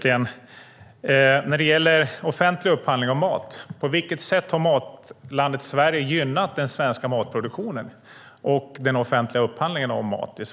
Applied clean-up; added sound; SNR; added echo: none; none; none; none.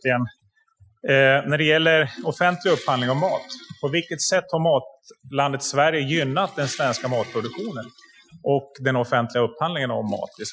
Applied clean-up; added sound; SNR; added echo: classical method Wiener filter.